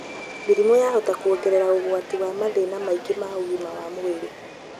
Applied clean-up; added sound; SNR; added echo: none; Subway, metro, underground; 14 dB; none.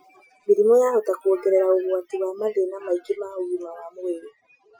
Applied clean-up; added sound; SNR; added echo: classical method Wiener filter.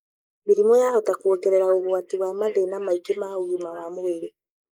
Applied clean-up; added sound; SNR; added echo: neural mask model Resemble Enhance denoiser.